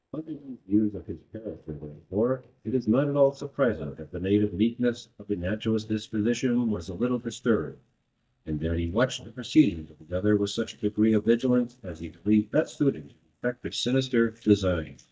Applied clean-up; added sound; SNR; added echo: neural mask model DeepFilterNet 3.